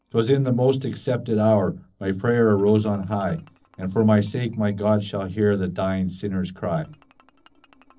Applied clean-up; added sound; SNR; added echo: neural separator model SepFormer DNS4.